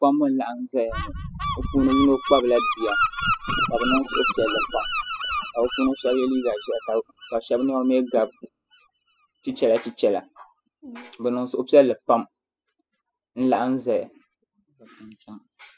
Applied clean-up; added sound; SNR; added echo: classical method spectral subtraction.